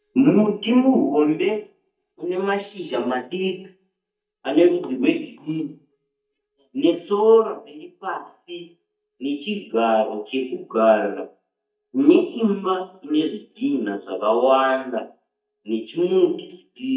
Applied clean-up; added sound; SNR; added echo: neural mask model DeepFilterNet 3.